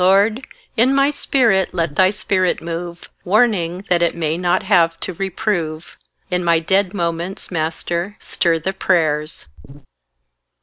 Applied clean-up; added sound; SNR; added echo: none; Buzz; 15 dB; none.